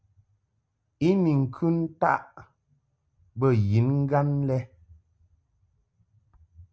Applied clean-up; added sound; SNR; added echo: none; none; none; none.